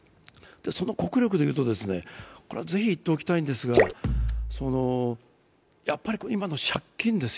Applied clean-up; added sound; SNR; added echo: none; Bass drum + Drip / Splash, splatter; -1 dB; none.